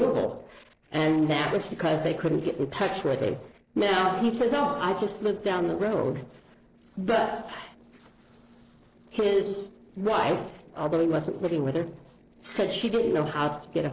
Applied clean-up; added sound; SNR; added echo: neural separator model SepFormer DNS4.